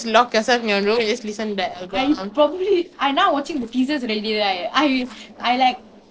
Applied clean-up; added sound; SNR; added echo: neural separator model SepFormer DNS4.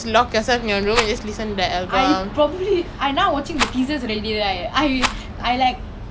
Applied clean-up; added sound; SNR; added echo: none; Rattle; 7 dB; none.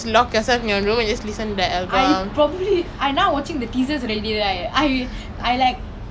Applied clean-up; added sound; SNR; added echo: none; none; none; none.